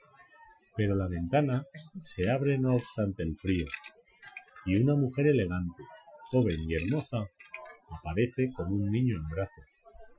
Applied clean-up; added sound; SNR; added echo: classical method Wiener filter.